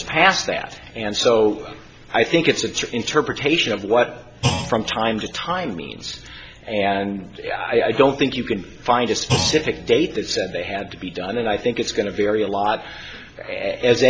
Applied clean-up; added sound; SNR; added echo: none; Thump, thud; 13 dB; none.